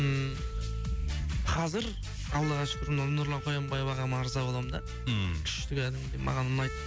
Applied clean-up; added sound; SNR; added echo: none; Wind instrument, woodwind instrument; 17 dB; none.